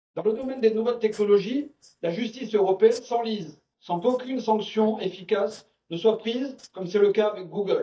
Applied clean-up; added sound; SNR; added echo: neural mask model DeepFilterNet 3.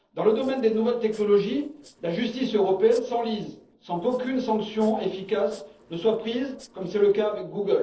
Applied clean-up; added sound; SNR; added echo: neural separator model SepFormer DNS4.